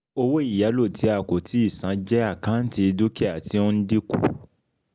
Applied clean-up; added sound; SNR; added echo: none; none; none; none.